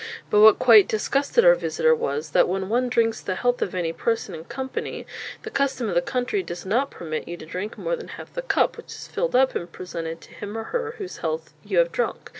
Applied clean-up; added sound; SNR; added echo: none; none; none; none.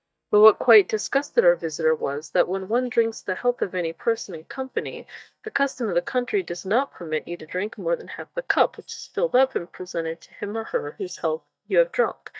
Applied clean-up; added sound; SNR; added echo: neural mask model DeepFilterNet 3.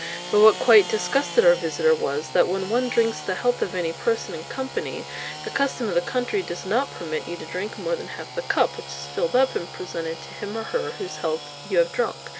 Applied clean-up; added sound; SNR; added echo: none; Sawing / Engine; 13 dB; none.